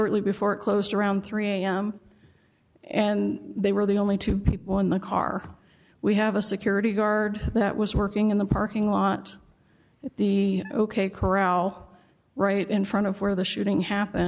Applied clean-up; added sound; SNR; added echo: none; none; none; none.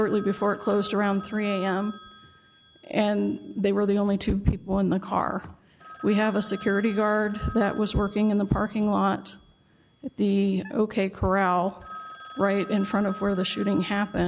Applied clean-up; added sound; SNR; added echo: none; Telephone; 19 dB; none.